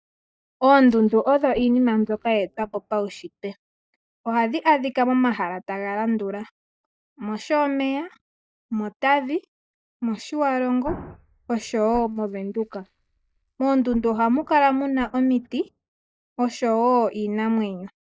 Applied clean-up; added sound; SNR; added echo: neural mask model DeepFilterNet 3.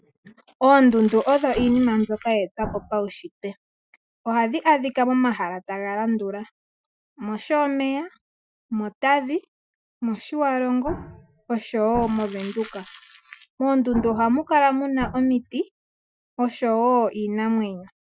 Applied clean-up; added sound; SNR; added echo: classical method Wiener filter.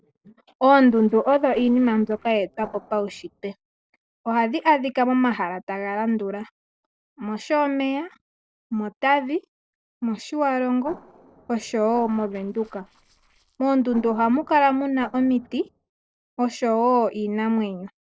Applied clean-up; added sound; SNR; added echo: neural separator model SepFormer DNS4.